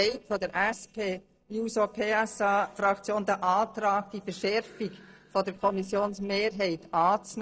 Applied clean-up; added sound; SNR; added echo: neural separator model SepFormer DNS4.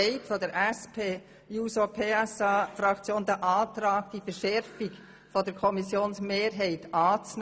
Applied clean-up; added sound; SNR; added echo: none; none; none; none.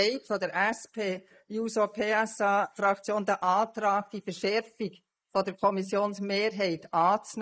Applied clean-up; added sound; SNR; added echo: neural mask model Resemble Enhance denoiser.